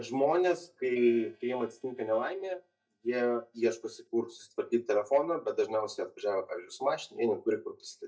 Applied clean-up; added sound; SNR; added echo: neural mask model DeepFilterNet 3.